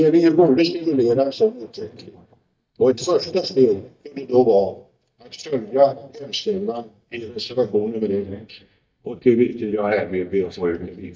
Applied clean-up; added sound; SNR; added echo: neural mask model DeepFilterNet 3.